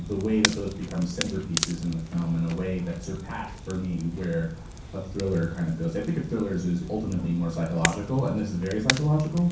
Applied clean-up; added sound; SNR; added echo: none; Crackle; 7 dB; reverberation time 0.6 s.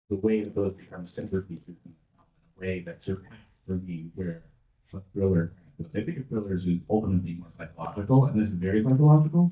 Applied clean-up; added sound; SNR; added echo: neural mask model DeepFilterNet 3.